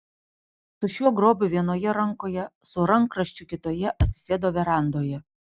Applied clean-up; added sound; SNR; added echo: none; Bass drum; 0 dB; none.